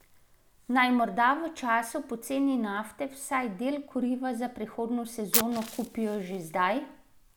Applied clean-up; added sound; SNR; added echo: none; Fire; 11 dB; none.